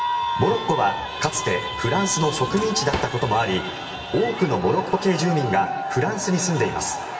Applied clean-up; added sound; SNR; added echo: none; Drawer open or close; 11 dB; reverberation time 0.9 s.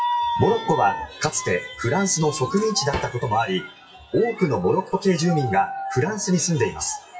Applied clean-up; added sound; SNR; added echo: classical method WPE with log-MMSE.